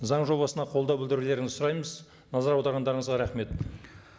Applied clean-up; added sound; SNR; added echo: none; none; none; none.